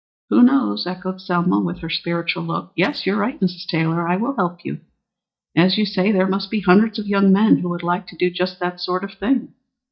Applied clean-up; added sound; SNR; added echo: neural mask model DeepFilterNet 3.